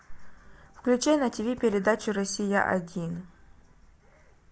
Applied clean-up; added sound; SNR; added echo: none; none; none; none.